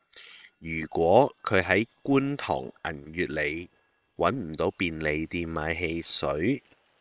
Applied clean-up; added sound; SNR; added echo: neural separator model SepFormer WHAM!.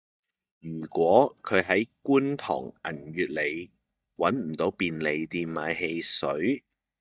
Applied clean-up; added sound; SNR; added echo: neural mask model DeepFilterNet 3.